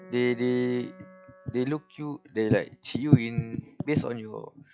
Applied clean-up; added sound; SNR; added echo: classical method log-MMSE.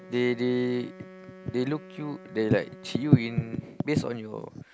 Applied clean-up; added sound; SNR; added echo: none; Wind instrument, woodwind instrument; 20 dB; none.